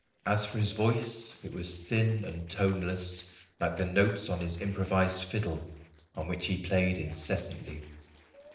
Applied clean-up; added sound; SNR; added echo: neural separator model SepFormer DNS4.